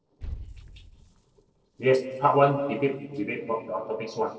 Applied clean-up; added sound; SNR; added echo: neural separator model SepFormer DNS4.